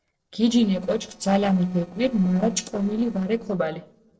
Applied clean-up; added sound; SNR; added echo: neural separator model SepFormer DNS4.